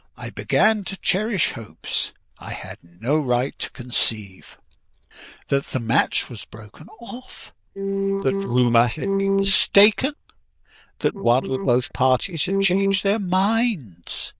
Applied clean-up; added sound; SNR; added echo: neural diffusion model UNIVERSE++.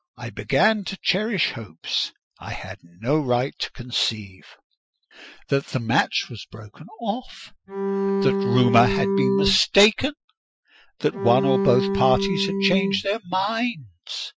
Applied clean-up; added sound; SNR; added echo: classical method Wiener filter.